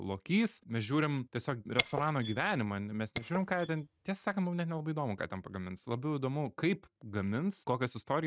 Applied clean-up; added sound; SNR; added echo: neural mask model RNNoise.